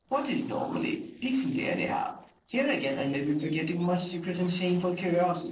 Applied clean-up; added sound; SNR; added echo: neural separator model SepFormer DNS4.